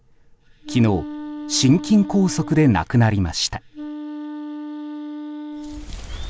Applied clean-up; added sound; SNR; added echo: none; Wind instrument, woodwind instrument; 12 dB; none.